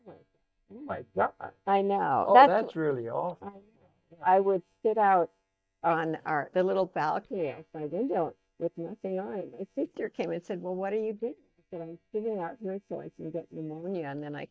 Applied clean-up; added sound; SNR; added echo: neural mask model DeepFilterNet 3.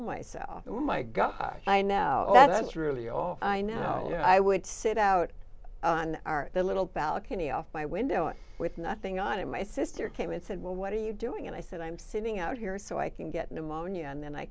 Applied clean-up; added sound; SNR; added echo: none; none; none; none.